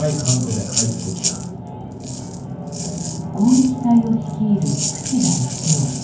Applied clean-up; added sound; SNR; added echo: none; Rattle (instrument); 7 dB; reverberation time 0.9 s.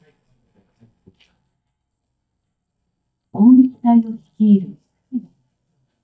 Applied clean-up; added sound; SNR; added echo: neural mask model DeepFilterNet 3.